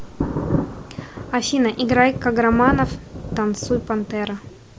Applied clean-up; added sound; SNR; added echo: none; Thunder; 6 dB; none.